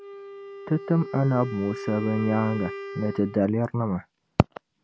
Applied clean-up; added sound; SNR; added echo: none; Wind instrument, woodwind instrument; 12 dB; none.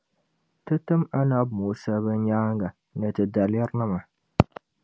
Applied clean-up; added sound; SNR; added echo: none; none; none; none.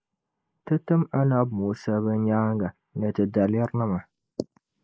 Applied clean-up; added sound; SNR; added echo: neural mask model Resemble Enhance denoiser.